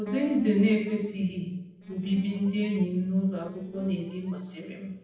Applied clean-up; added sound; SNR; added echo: neural separator model SepFormer DNS4.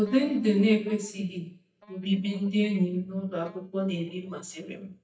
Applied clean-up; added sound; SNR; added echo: neural mask model DeepFilterNet 3.